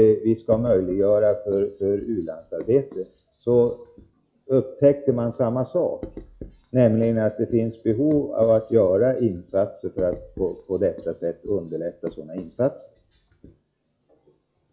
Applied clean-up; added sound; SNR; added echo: classical method log-MMSE.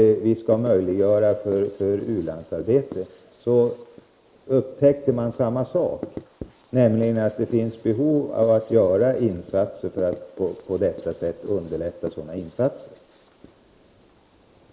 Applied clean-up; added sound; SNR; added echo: neural mask model Resemble Enhance denoiser.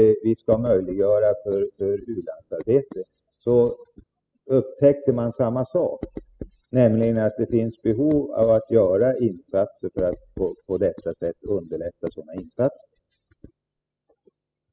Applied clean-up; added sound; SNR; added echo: classical method spectral subtraction.